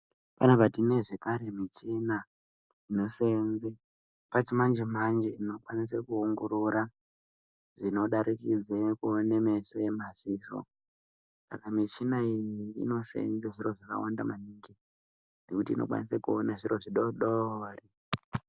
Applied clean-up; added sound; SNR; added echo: none; none; none; none.